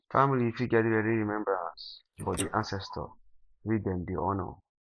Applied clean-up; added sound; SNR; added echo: neural mask model Resemble Enhance denoiser.